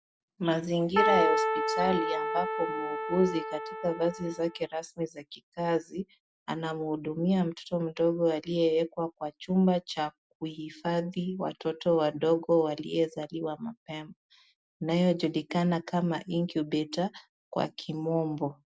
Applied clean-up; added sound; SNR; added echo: none; Keyboard (musical); 0 dB; none.